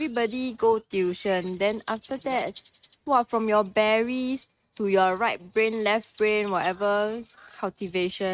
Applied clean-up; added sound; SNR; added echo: neural mask model RNNoise.